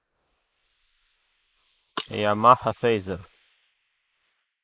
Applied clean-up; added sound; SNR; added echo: neural mask model Resemble Enhance denoiser.